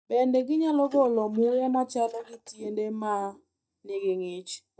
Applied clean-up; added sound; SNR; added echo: neural mask model DeepFilterNet 3.